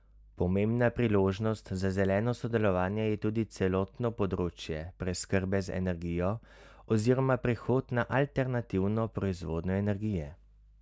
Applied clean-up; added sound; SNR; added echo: none; none; none; none.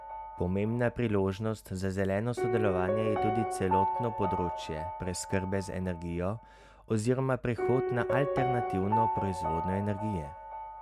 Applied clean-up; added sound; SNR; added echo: none; Piano; 3 dB; none.